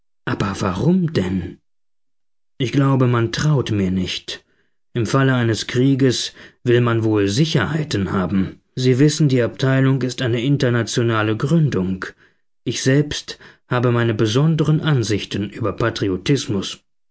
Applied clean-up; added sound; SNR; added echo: none; none; none; none.